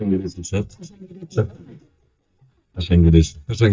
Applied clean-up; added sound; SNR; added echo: neural mask model DeepFilterNet 3.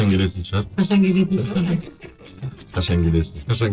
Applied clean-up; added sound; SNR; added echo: neural separator model SepFormer DNS4.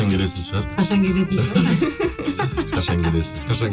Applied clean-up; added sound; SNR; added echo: none; Wind instrument, woodwind instrument; 16 dB; reverberation time 0.2 s.